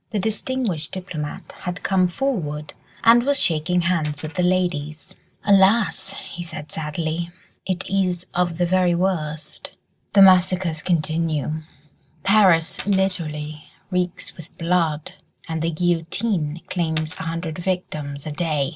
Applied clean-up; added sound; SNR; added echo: neural separator model SepFormer DNS4.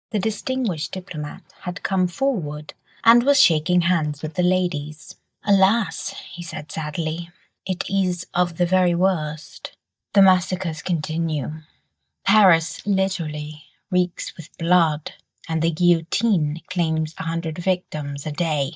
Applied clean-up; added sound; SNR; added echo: neural mask model DeepFilterNet 3.